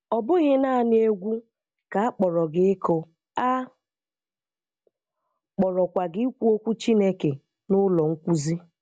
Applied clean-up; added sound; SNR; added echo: none; none; none; none.